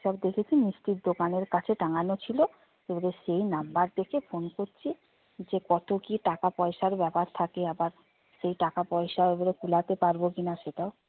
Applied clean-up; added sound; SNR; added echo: none; none; none; none.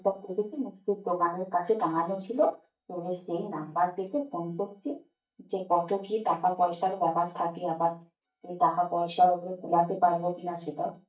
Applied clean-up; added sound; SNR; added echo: neural mask model DeepFilterNet 3.